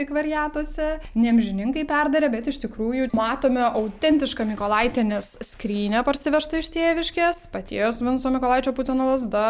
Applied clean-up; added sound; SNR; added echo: none; none; none; none.